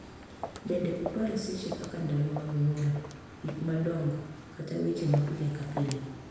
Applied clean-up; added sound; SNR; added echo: none; Walk, footsteps; 11 dB; reverberation time 1.0 s.